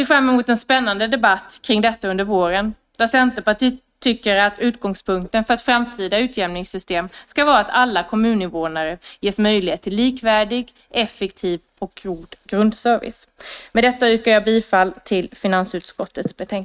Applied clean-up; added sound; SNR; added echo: neural mask model RNNoise.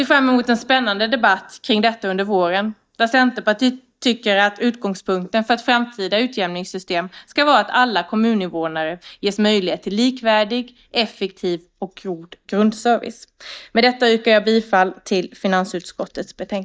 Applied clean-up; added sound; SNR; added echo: neural mask model DeepFilterNet 3.